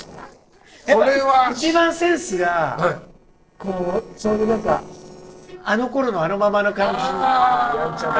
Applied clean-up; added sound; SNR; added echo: neural separator model SepFormer DNS4.